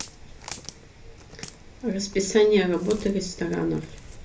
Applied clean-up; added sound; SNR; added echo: none; Walk, footsteps; 16 dB; reverberation time 0.3 s.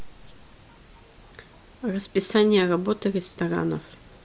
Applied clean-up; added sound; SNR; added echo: none; none; none; none.